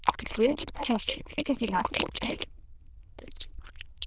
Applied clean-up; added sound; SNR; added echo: neural diffusion model UNIVERSE++.